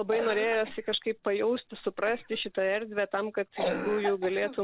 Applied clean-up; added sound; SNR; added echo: none; Cough; 9 dB; none.